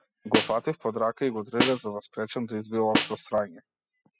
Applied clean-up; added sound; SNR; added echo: classical method spectral subtraction.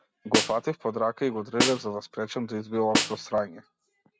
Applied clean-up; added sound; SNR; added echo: none; Snare drum; 2 dB; none.